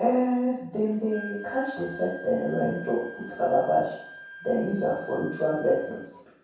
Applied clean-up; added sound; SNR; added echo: none; Wind instrument, woodwind instrument; 16 dB; reverberation time 0.7 s.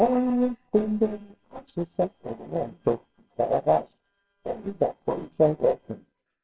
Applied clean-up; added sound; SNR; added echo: neural separator model SepFormer WHAMR!.